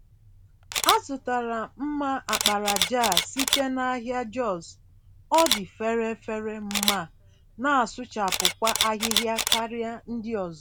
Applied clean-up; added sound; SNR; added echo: none; Camera; 3 dB; none.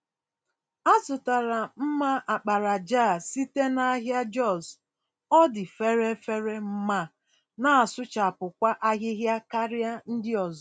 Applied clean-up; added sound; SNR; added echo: none; none; none; none.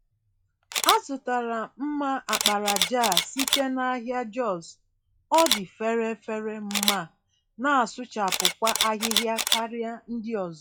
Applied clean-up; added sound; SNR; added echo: classical method log-MMSE.